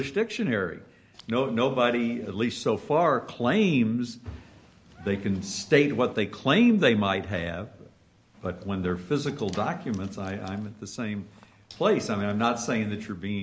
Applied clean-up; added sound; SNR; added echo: none; none; none; none.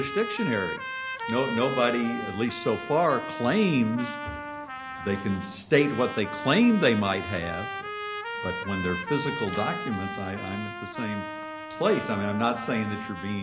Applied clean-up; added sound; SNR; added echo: none; Trumpet; 8 dB; none.